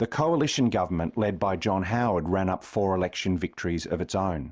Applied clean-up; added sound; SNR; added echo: none; none; none; none.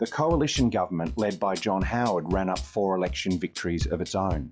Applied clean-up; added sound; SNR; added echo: classical method log-MMSE.